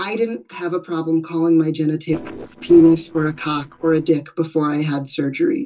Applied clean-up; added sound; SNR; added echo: neural separator model SepFormer DNS4.